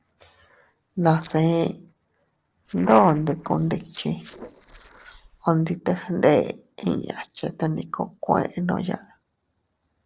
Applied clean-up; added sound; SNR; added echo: neural separator model SepFormer DNS4.